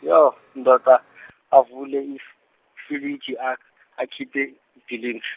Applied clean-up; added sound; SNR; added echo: none; none; none; none.